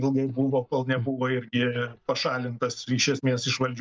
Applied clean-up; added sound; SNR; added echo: neural mask model DeepFilterNet 3.